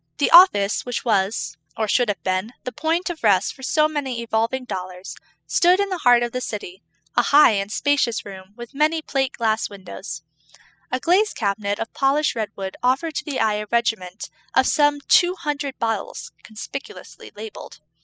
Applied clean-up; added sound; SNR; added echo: classical method spectral subtraction.